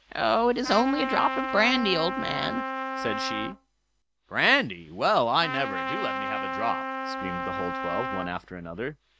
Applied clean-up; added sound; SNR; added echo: none; Trumpet; 6 dB; none.